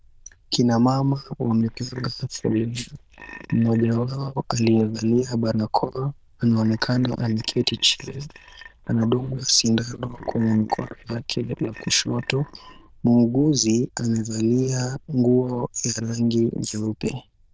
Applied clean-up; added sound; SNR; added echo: neural diffusion model UNIVERSE++.